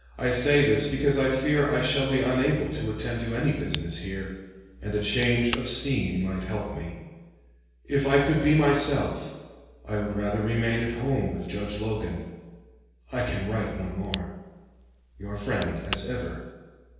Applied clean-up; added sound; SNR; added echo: none; Crack; 7 dB; reverberation time 1.2 s.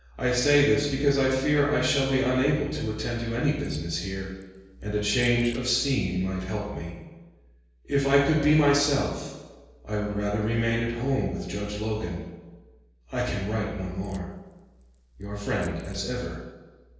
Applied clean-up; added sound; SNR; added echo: neural separator model SepFormer DNS4.